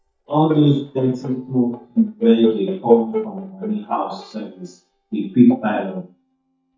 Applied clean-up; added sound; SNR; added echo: neural mask model DeepFilterNet 3.